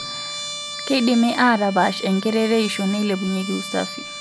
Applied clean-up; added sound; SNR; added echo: none; Trumpet; 11 dB; none.